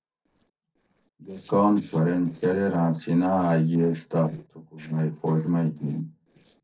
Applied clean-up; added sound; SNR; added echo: neural separator model SepFormer DNS4.